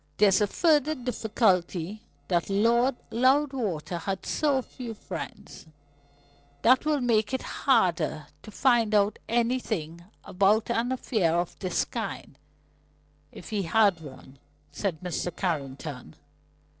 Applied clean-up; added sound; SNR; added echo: neural separator model SepFormer DNS4.